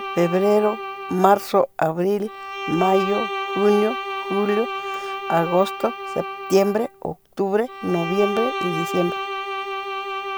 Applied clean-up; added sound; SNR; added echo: none; Bowed string instrument; 7 dB; none.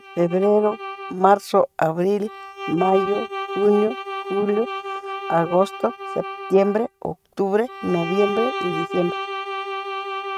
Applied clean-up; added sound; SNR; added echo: neural mask model RNNoise.